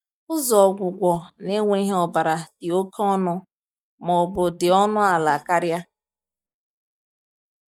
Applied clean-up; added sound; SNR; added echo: neural mask model DeepFilterNet 3.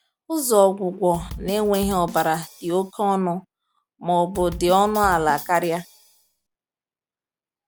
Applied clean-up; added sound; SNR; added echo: none; Bass drum / Snare drum; 15 dB; none.